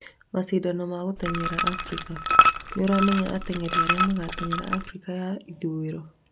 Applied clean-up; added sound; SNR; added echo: none; Liquid; -3 dB; none.